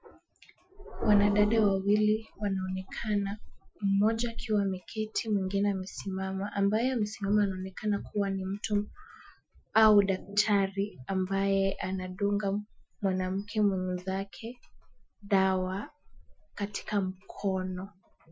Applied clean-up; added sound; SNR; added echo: classical method Wiener filter.